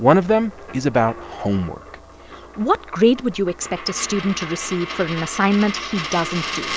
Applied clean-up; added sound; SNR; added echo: none; Coin (dropping); 11 dB; none.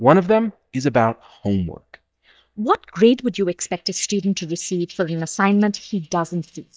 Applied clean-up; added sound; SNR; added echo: neural mask model DeepFilterNet 3.